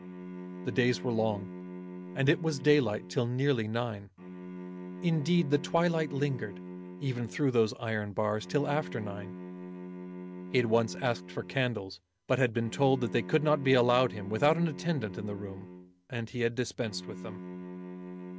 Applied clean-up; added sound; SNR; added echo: none; Bowed string instrument; 12 dB; none.